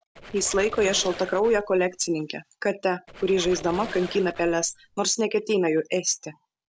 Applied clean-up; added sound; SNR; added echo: none; Squeak; 14 dB; none.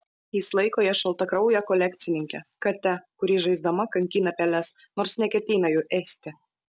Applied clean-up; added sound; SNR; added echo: none; none; none; none.